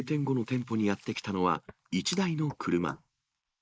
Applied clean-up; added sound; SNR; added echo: neural mask model Resemble Enhance denoiser.